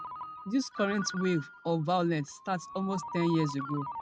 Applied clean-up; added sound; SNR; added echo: none; Ringtone; 11 dB; none.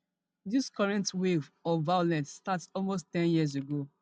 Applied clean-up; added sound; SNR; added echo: none; none; none; none.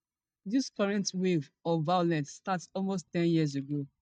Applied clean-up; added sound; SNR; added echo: neural mask model DeepFilterNet 3.